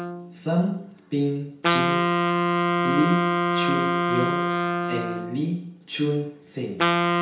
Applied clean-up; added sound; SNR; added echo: none; Wind instrument, woodwind instrument; -4 dB; reverberation time 0.5 s.